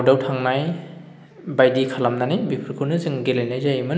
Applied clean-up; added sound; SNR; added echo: none; none; none; none.